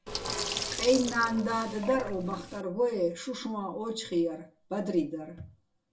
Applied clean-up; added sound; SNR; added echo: none; Sink (filling or washing); 6 dB; reverberation time 0.2 s.